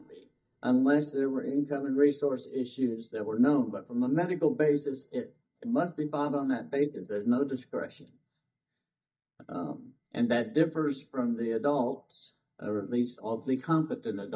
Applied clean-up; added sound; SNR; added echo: neural mask model DeepFilterNet 3.